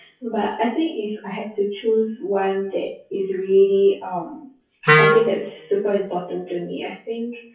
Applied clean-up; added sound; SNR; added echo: classical method WPE with log-MMSE.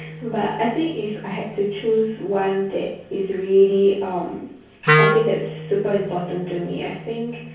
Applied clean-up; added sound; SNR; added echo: none; Wind instrument, woodwind instrument; 5 dB; reverberation time 0.6 s.